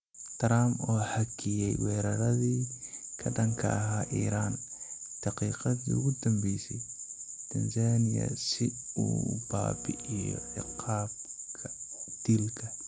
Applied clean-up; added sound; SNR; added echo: none; Printer; 19 dB; none.